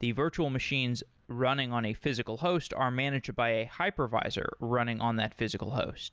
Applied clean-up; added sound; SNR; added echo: none; none; none; none.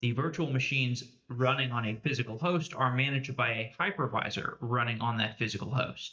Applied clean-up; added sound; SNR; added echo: neural mask model DeepFilterNet 3.